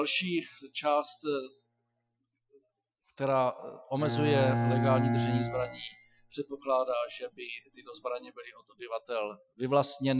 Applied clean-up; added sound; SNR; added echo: classical method Wiener filter.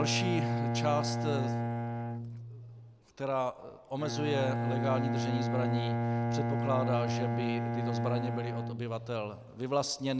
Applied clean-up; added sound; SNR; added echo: none; Bowed string instrument; -2 dB; none.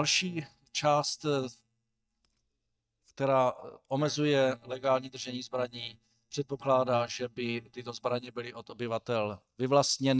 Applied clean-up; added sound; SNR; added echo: neural mask model DeepFilterNet 3.